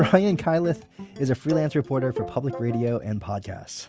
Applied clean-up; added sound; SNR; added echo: none; none; none; none.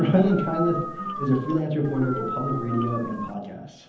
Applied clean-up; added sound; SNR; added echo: none; Dog; 9 dB; reverberation time 0.9 s.